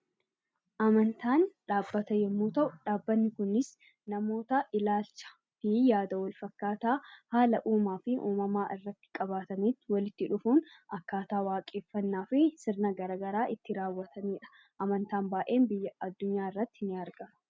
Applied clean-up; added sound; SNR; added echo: none; none; none; none.